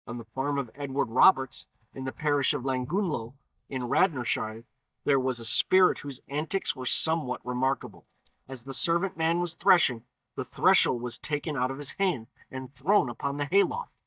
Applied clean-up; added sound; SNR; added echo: neural mask model DeepFilterNet 3.